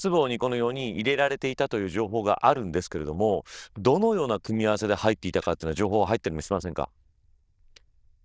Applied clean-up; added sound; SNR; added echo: neural diffusion model UNIVERSE++.